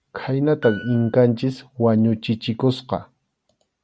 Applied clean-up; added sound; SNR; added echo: none; Piano; 17 dB; none.